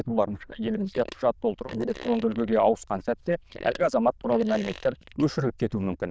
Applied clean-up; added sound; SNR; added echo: neural diffusion model UNIVERSE++.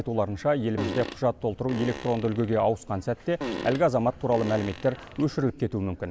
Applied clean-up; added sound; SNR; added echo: none; Fart; 11 dB; none.